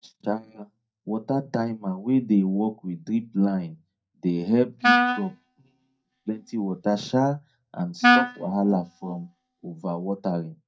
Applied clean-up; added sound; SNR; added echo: neural mask model DeepFilterNet 3.